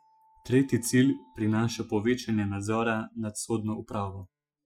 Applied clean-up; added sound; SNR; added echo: classical method Wiener filter.